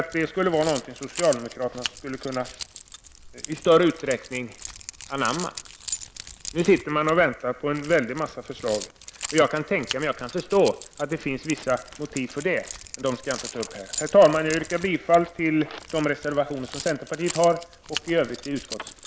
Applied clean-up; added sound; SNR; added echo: none; Keys jangling; 14 dB; none.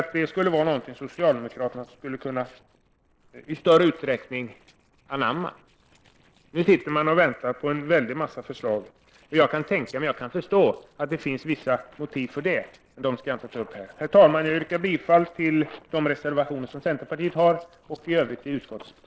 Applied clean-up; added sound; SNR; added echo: neural separator model SepFormer DNS4.